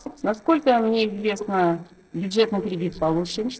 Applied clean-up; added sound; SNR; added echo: neural separator model SepFormer DNS4.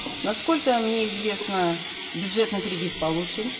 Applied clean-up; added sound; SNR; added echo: none; Water tap, faucet; -1 dB; reverberation time 0.2 s.